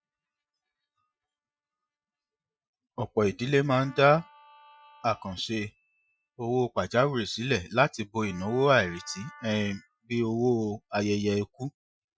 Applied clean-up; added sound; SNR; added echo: classical method Wiener filter.